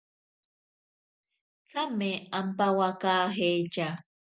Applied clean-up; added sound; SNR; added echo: none; none; none; none.